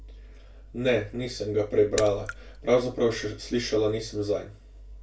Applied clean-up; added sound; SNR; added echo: none; Raindrop / Splash, splatter; 15 dB; reverberation time 0.2 s.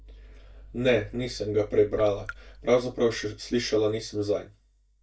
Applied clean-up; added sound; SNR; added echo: neural mask model DeepFilterNet 3.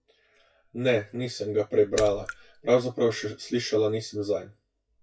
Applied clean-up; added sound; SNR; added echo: classical method WPE with log-MMSE.